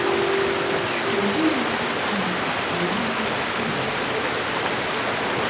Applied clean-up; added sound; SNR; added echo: none; Stream; -4 dB; reverberation time 0.6 s.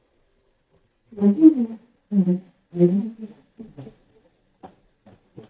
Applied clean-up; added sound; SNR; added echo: neural mask model DeepFilterNet 3.